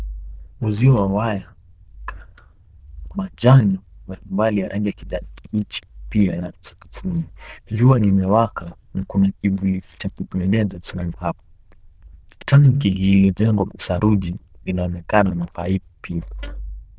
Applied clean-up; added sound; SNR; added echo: neural diffusion model UNIVERSE++.